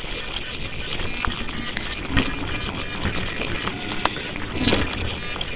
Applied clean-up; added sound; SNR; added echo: neural separator model SepFormer WHAMR!.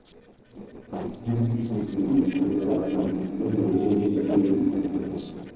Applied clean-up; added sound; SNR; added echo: neural separator model SepFormer DNS4.